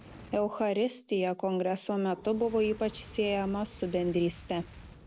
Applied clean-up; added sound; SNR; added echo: none; Fire; 19 dB; none.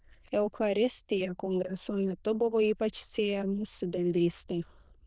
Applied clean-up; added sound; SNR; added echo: neural diffusion model UNIVERSE++.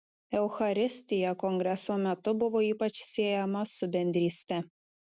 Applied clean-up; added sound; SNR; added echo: none; none; none; none.